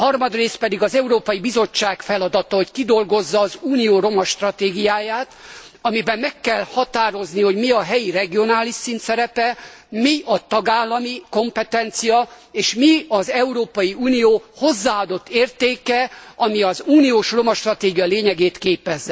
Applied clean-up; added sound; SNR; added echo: none; none; none; none.